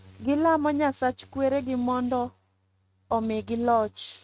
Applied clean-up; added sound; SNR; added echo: neural mask model RNNoise.